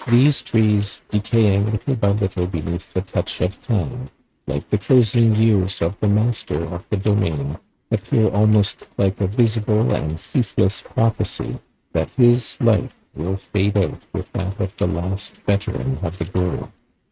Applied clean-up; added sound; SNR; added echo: neural mask model RNNoise.